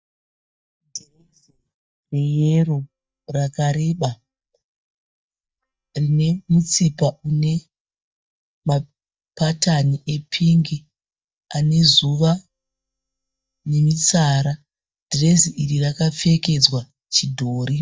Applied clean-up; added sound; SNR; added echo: neural mask model DeepFilterNet 3.